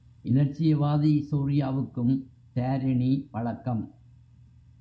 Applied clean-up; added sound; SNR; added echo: none; none; none; none.